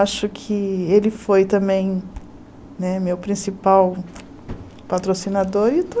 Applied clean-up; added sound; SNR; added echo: none; none; none; none.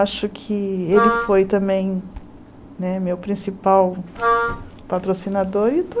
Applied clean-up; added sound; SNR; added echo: none; Wind instrument, woodwind instrument; 2 dB; none.